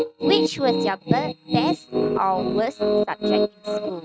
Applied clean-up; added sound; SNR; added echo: neural mask model RNNoise.